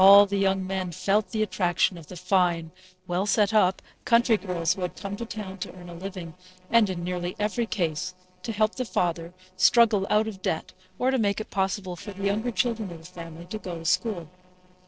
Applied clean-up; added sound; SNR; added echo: neural separator model SepFormer DNS4.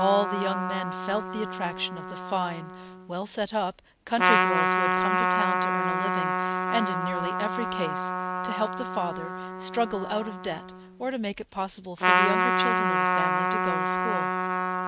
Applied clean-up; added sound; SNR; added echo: none; Trumpet; -4 dB; none.